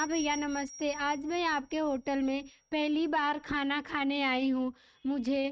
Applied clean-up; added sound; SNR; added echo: neural mask model RNNoise.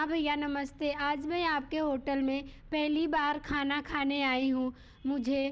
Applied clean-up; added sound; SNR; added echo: none; none; none; none.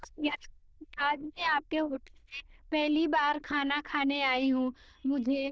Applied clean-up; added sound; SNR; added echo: neural diffusion model UNIVERSE++.